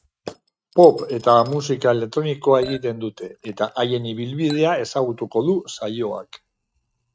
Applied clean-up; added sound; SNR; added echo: neural mask model RNNoise.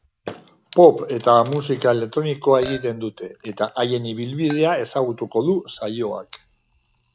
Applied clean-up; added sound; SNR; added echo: none; Chink, clink / Liquid; 17 dB; none.